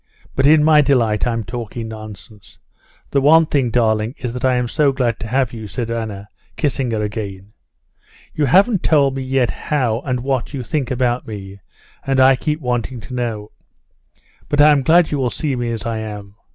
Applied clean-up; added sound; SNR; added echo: none; none; none; none.